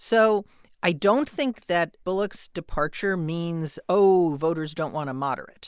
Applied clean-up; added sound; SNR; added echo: none; none; none; none.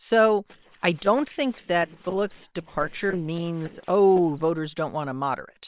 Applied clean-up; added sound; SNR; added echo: neural separator model SepFormer WHAM!.